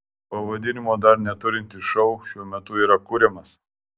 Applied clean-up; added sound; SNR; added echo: none; none; none; none.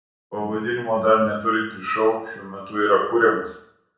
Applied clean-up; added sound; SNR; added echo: none; none; none; reverberation time 0.5 s.